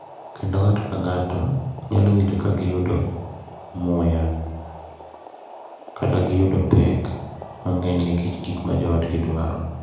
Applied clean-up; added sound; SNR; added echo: none; Boiling; 18 dB; reverberation time 0.8 s.